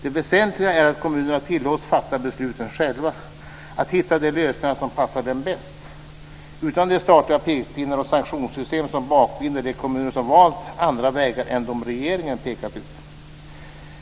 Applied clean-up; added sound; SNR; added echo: none; none; none; none.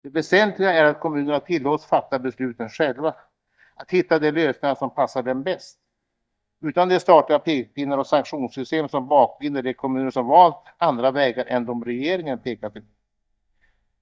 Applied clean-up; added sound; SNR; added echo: neural mask model DeepFilterNet 3.